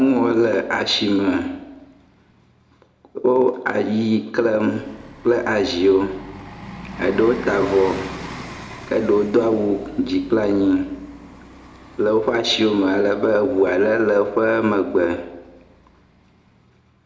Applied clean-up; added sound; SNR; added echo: none; Bus; 18 dB; reverberation time 0.5 s.